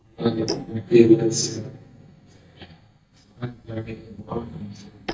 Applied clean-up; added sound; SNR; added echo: neural mask model DeepFilterNet 3.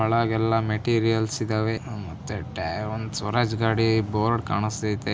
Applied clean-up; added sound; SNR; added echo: none; none; none; none.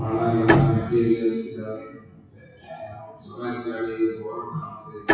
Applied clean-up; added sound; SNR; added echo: classical method WPE with log-MMSE.